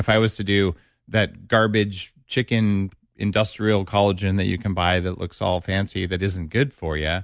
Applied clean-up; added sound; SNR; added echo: none; none; none; none.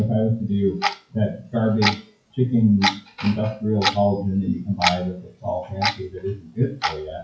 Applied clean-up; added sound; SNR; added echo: classical method WPE with log-MMSE.